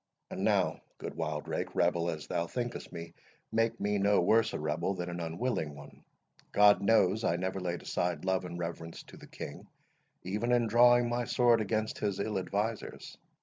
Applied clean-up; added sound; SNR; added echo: none; none; none; none.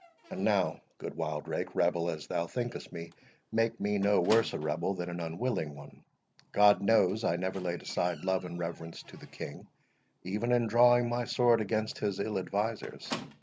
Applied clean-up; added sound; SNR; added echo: none; Squeak; 19 dB; none.